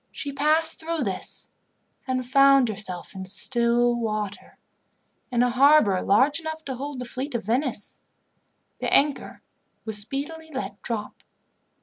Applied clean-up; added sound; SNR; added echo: none; none; none; none.